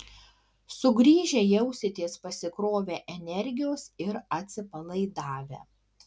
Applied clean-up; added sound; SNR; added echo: none; none; none; none.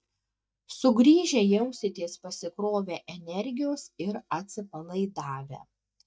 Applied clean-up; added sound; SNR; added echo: neural mask model DeepFilterNet 3.